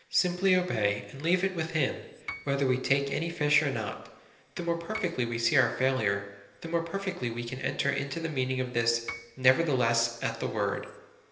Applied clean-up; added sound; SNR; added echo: none; Piano; 17 dB; reverberation time 1.4 s.